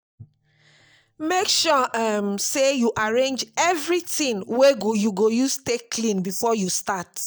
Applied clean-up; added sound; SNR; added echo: neural mask model DeepFilterNet 3.